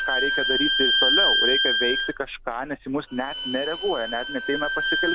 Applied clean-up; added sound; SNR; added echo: none; Bowed string instrument; -4 dB; none.